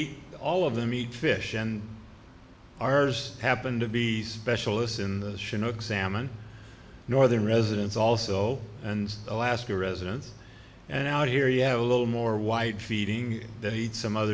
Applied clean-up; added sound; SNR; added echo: none; none; none; none.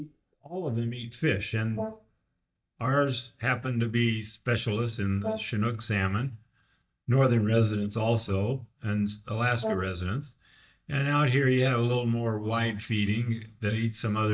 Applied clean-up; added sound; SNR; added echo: neural mask model DeepFilterNet 3.